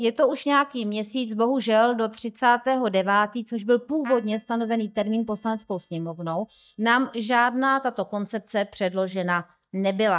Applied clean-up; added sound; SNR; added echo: neural mask model DeepFilterNet 3.